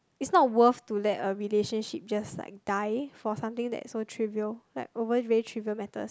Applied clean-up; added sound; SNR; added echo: none; none; none; none.